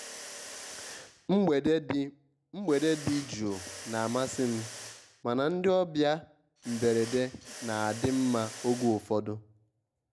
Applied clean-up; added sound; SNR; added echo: none; Mechanisms; 15 dB; none.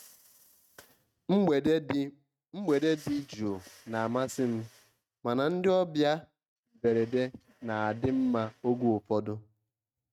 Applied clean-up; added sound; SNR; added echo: neural mask model RNNoise.